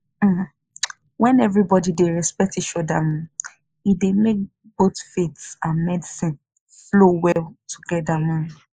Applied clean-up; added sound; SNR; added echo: neural mask model Resemble Enhance denoiser.